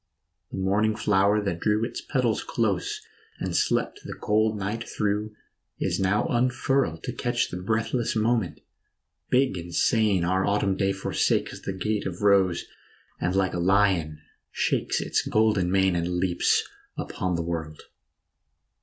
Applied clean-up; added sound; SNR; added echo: none; none; none; none.